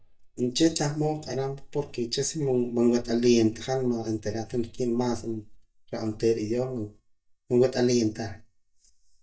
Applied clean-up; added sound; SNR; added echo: neural mask model DeepFilterNet 3.